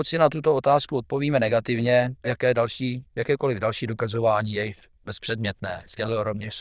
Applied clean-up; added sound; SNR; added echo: neural diffusion model UNIVERSE++.